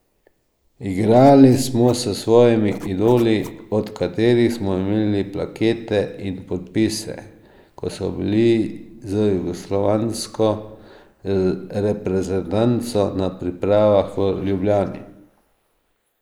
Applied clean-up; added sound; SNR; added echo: neural mask model Resemble Enhance denoiser.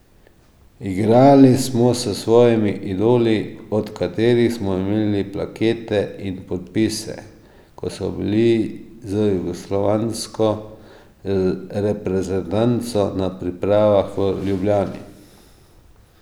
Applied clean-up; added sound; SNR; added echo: none; none; none; none.